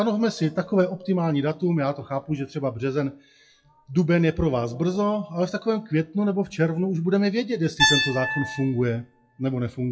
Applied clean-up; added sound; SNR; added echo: classical method WPE with log-MMSE.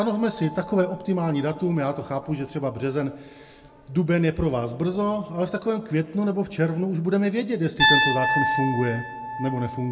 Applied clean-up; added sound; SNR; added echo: none; Piano; 5 dB; reverberation time 1.2 s.